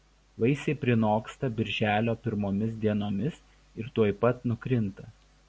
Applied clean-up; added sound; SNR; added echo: none; none; none; none.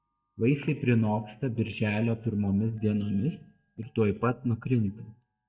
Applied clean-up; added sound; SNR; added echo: neural mask model DeepFilterNet 3.